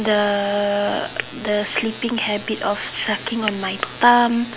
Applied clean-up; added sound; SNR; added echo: none; none; none; none.